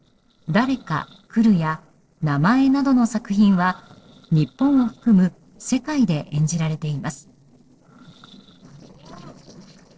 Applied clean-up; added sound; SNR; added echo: neural separator model SepFormer DNS4.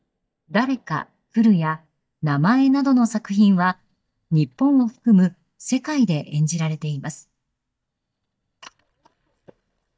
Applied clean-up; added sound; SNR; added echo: neural mask model DeepFilterNet 3.